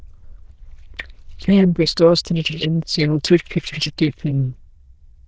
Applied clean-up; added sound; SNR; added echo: neural diffusion model UNIVERSE++.